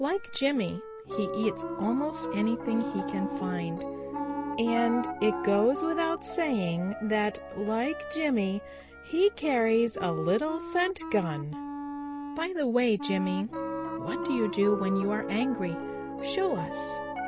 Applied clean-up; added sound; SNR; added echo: none; Wind instrument, woodwind instrument + Piano; 6 dB; none.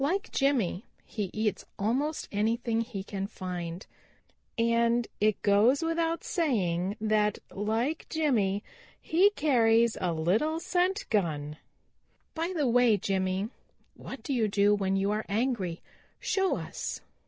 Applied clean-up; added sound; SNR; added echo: none; none; none; none.